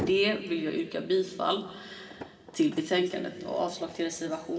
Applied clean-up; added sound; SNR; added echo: none; Motor vehicle (road); 15 dB; reverberation time 2.3 s.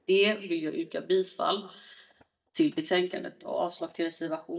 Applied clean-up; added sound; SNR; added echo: neural mask model DeepFilterNet 3.